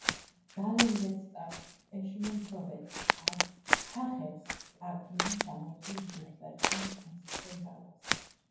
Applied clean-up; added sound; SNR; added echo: none; Walk, footsteps; -2 dB; reverberation time 0.9 s.